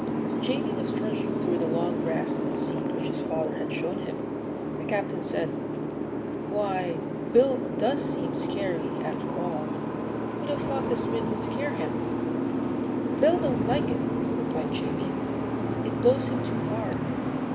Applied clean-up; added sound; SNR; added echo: none; Boat, Water vehicle; -3 dB; reverberation time 1.0 s.